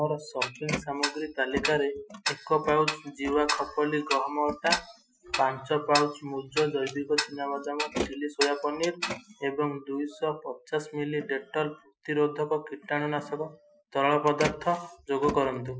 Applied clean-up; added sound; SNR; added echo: classical method Wiener filter.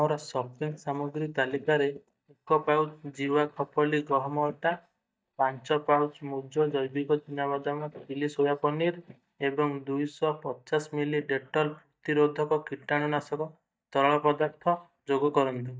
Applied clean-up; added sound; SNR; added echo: neural mask model DeepFilterNet 3.